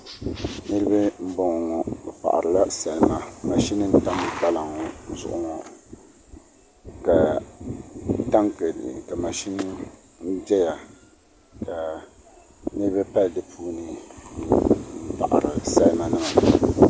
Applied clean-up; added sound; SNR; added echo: none; none; none; none.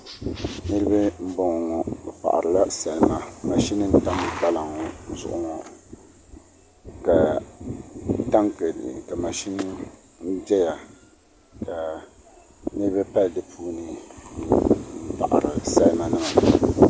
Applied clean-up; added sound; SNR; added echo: none; Bowed string instrument; 19 dB; none.